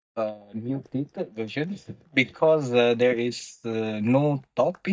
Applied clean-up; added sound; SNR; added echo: neural mask model DeepFilterNet 3.